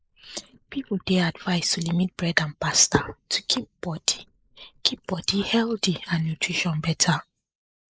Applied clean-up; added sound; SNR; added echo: neural mask model Resemble Enhance denoiser.